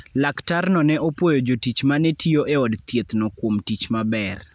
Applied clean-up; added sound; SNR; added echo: none; none; none; none.